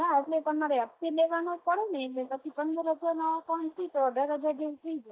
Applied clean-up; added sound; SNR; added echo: neural mask model DeepFilterNet 3.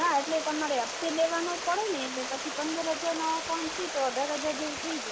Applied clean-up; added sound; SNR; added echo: none; Stream; 5 dB; none.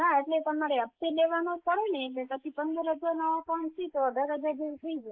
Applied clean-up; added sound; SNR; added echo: neural mask model Resemble Enhance denoiser.